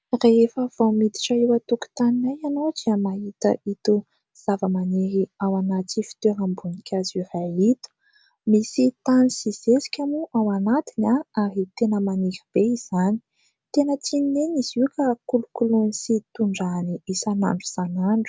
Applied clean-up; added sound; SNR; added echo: none; none; none; none.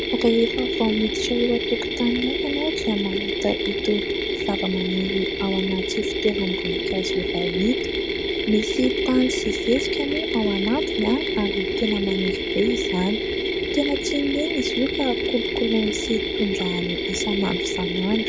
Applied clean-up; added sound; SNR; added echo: none; Mechanisms; 0 dB; none.